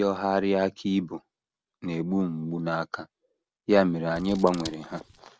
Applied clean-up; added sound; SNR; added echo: none; Scissors; 17 dB; none.